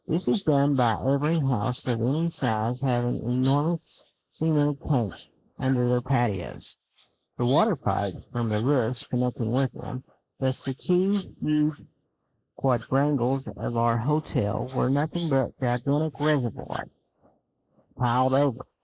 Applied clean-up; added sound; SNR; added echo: neural mask model Resemble Enhance denoiser.